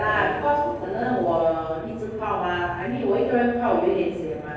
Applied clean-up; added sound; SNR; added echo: neural separator model SepFormer DNS4.